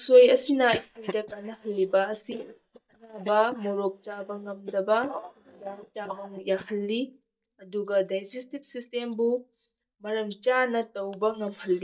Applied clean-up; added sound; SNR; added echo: neural mask model DeepFilterNet 3.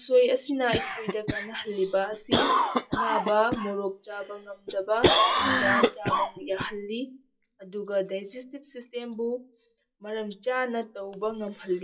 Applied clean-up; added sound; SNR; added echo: classical method WPE with log-MMSE.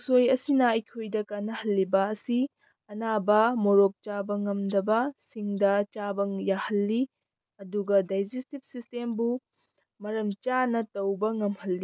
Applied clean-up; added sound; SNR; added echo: none; none; none; none.